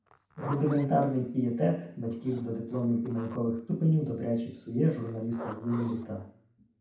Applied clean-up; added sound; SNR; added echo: none; Zipper (clothing); 18 dB; reverberation time 0.6 s.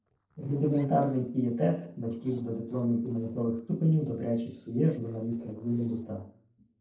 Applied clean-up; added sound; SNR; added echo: neural separator model SepFormer DNS4.